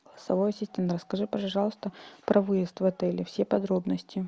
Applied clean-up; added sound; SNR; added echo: none; none; none; none.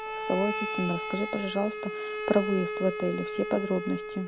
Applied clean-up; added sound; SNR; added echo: none; Bowed string instrument; 4 dB; none.